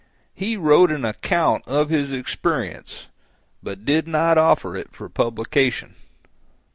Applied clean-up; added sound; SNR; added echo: none; none; none; none.